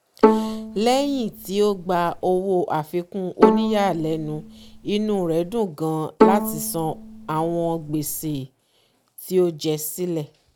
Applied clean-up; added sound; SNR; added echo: none; Bowed string instrument; 0 dB; none.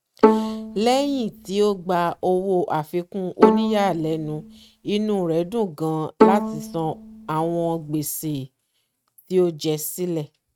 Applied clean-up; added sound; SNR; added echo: neural mask model RNNoise.